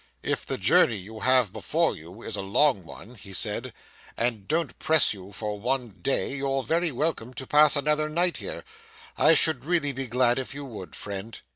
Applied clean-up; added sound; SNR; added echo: none; none; none; none.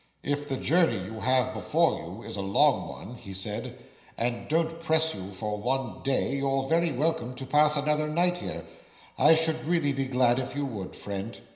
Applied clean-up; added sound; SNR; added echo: none; none; none; reverberation time 0.9 s.